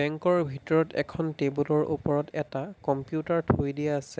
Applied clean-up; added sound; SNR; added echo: none; none; none; none.